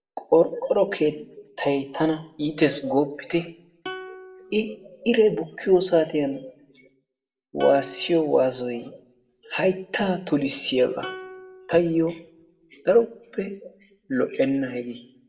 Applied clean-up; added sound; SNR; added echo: none; Plucked string instrument; 19 dB; reverberation time 0.5 s.